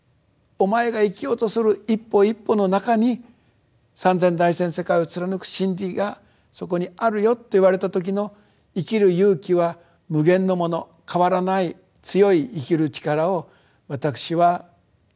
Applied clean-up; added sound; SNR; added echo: none; none; none; none.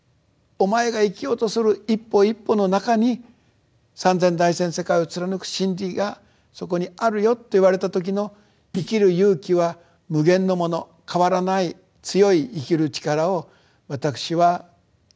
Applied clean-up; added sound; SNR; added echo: none; Snare drum; 18 dB; none.